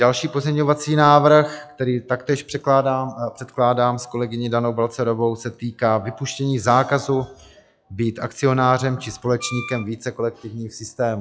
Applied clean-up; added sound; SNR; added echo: classical method log-MMSE.